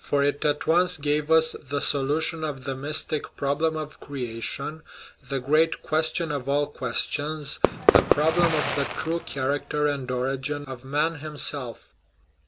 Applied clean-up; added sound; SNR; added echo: none; Fireworks; -2 dB; none.